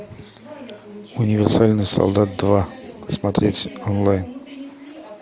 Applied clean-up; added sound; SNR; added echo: none; none; none; none.